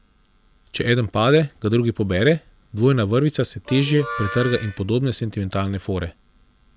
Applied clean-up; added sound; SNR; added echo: none; Harmonica; 12 dB; none.